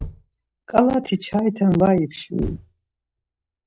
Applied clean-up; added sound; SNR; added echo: none; Thump, thud; 16 dB; none.